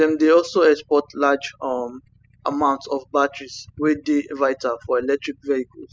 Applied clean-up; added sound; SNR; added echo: classical method spectral subtraction.